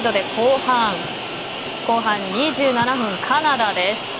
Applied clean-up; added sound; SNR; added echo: none; Alarm; 15 dB; none.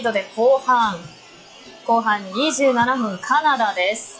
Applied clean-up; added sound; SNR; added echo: classical method log-MMSE.